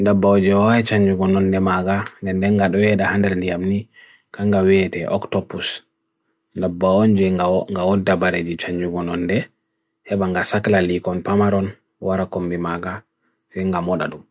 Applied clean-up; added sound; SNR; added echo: none; none; none; none.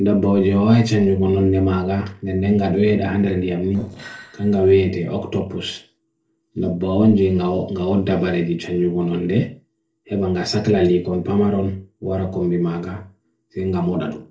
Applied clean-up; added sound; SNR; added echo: neural separator model SepFormer DNS4.